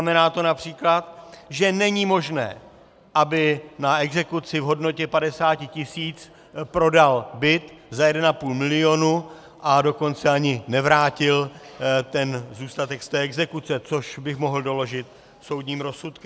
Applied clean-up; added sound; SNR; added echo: none; none; none; none.